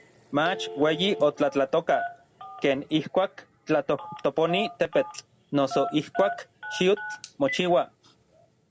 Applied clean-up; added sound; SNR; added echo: none; Telephone; 12 dB; none.